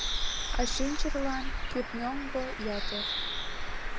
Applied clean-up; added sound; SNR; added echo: none; Bird; -5 dB; none.